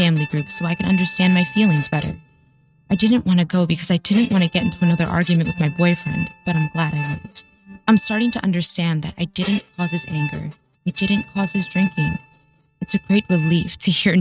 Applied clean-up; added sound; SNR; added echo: neural mask model RNNoise.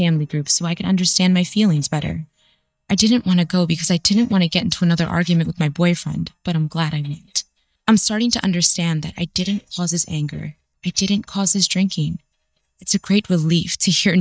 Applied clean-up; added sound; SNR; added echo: neural mask model DeepFilterNet 3.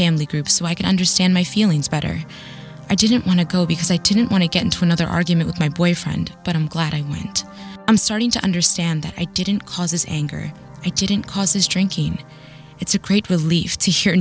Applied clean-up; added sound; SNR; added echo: none; none; none; none.